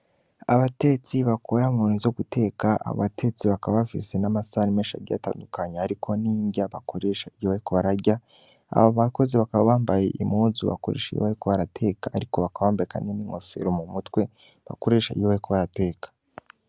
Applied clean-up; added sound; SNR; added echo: none; none; none; none.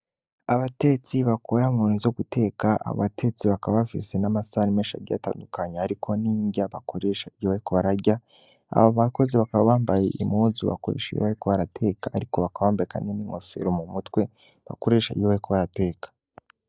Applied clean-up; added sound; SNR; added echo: neural mask model DeepFilterNet 3.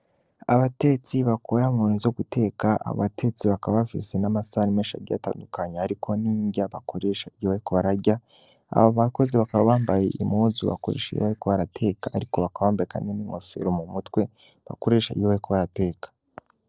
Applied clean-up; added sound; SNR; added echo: neural separator model SepFormer DNS4.